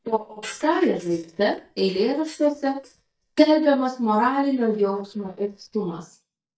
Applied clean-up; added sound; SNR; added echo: neural mask model DeepFilterNet 3.